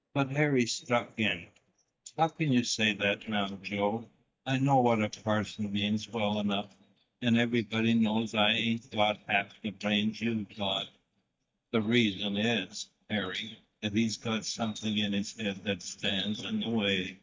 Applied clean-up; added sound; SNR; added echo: neural mask model DeepFilterNet 3.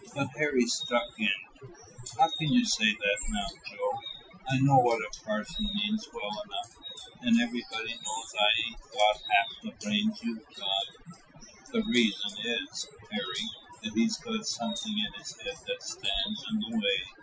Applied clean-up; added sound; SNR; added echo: classical method Wiener filter.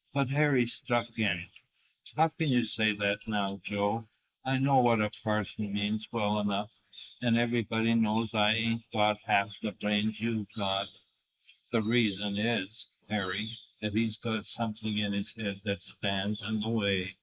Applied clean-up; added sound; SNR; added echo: neural mask model Resemble Enhance denoiser.